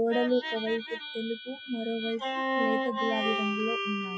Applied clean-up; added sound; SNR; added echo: classical method Wiener filter.